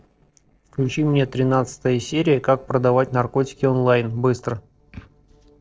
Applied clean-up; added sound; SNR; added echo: neural separator model SepFormer DNS4.